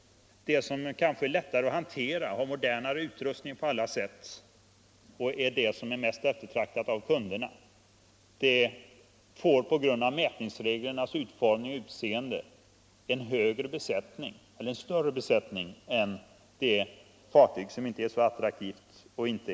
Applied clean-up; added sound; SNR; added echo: none; none; none; none.